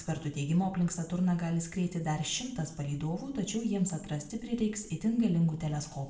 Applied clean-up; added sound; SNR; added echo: none; none; none; reverberation time 0.5 s.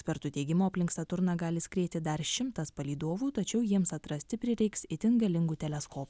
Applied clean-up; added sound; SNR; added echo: none; none; none; none.